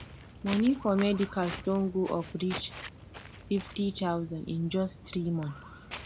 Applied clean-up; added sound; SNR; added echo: none; Walk, footsteps; 13 dB; none.